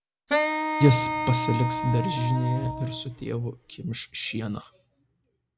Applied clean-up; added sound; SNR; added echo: none; Wind instrument, woodwind instrument; 3 dB; none.